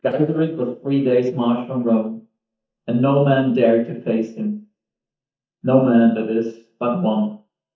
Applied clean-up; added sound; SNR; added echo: neural mask model DeepFilterNet 3.